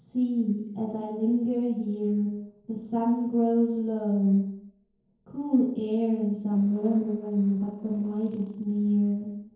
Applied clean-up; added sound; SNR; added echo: neural separator model SepFormer DNS4.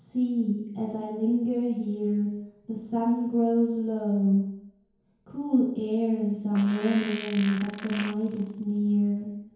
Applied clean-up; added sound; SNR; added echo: none; Fart; 15 dB; reverberation time 1.0 s.